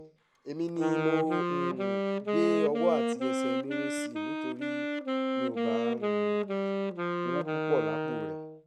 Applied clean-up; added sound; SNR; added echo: none; Wind instrument, woodwind instrument; -4 dB; none.